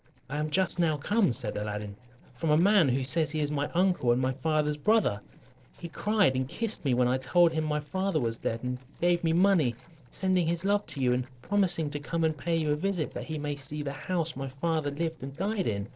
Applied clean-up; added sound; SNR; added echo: neural separator model SepFormer DNS4.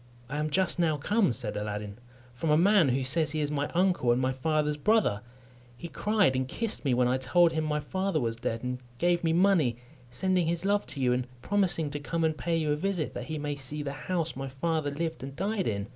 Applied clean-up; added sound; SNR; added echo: none; none; none; none.